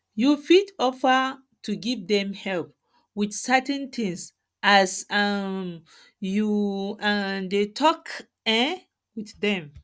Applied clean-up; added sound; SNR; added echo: none; none; none; none.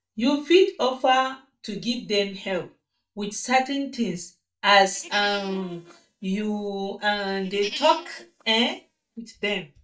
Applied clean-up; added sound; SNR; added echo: neural mask model DeepFilterNet 3.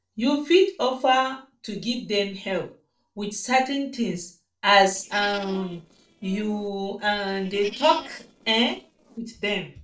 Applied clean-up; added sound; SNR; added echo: neural separator model SepFormer DNS4.